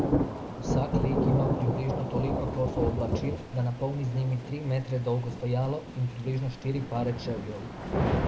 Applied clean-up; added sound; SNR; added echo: none; Thunder / Rain; 0 dB; none.